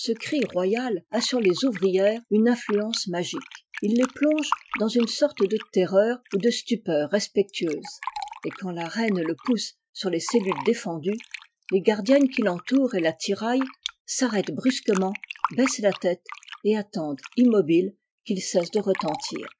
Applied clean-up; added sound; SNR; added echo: classical method Wiener filter.